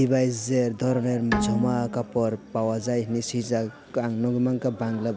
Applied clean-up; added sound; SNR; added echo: none; Bowed string instrument; 7 dB; none.